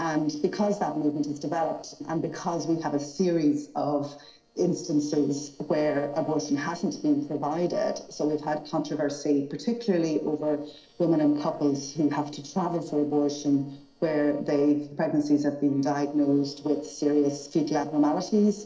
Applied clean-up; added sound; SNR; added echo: neural separator model SepFormer DNS4.